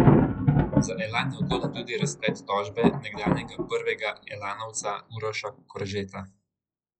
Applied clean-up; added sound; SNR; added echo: classical method log-MMSE.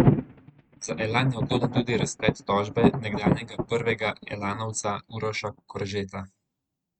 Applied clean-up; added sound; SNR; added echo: neural mask model RNNoise.